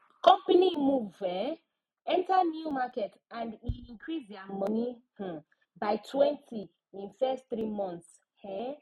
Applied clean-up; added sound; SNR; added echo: neural mask model RNNoise.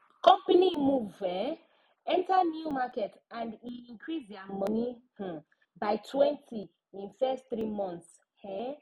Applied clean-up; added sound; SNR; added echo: none; none; none; none.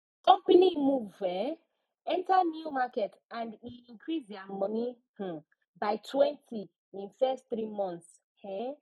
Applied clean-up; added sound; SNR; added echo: neural mask model DeepFilterNet 3.